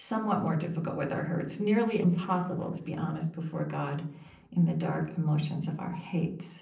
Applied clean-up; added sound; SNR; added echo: neural separator model SepFormer DNS4.